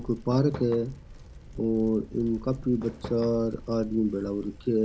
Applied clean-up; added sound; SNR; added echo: none; Fireworks + Bicycle; 15 dB; none.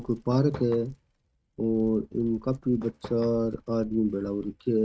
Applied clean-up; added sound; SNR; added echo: neural mask model RNNoise.